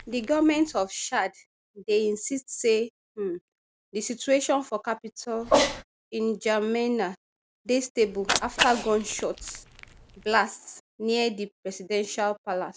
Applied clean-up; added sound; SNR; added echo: none; Cat; 7 dB; none.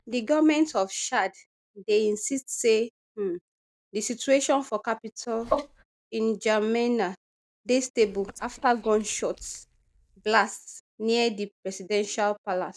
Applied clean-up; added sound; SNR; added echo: neural mask model DeepFilterNet 3.